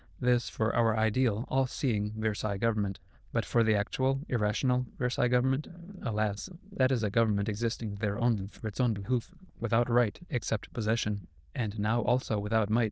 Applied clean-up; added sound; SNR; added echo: neural diffusion model UNIVERSE++.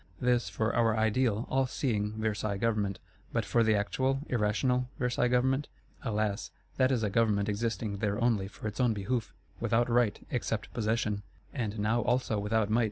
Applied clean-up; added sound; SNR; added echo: none; none; none; none.